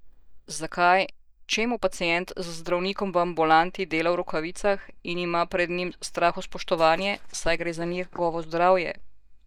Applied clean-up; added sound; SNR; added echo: neural mask model DeepFilterNet 3.